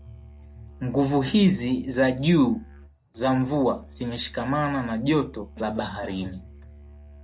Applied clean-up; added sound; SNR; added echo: none; Musical instrument + Cough; 19 dB; none.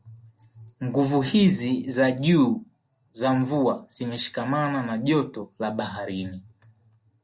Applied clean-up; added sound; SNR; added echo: none; none; none; none.